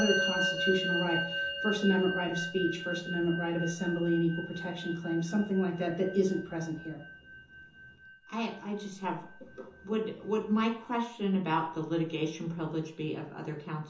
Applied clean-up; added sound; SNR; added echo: none; Musical instrument; 7 dB; reverberation time 0.6 s.